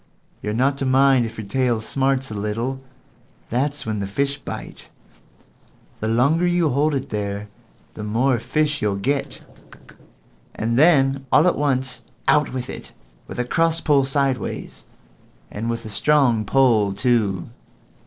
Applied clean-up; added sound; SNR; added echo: neural separator model SepFormer DNS4.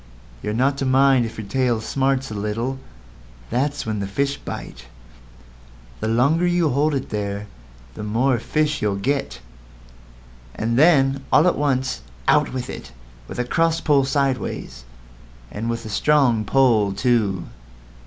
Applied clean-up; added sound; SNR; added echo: none; none; none; none.